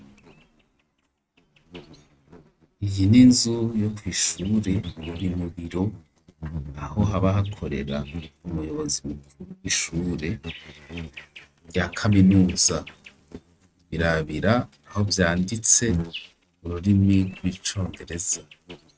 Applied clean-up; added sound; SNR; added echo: neural mask model RNNoise.